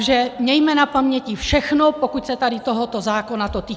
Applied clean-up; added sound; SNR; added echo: none; none; none; none.